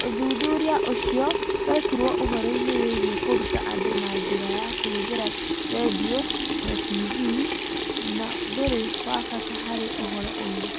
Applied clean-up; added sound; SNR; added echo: none; Sink (filling or washing) / Water tap, faucet; -3 dB; none.